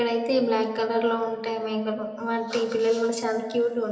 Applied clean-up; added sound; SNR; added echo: none; none; none; reverberation time 1.4 s.